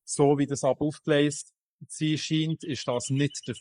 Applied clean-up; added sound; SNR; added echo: neural mask model Resemble Enhance denoiser.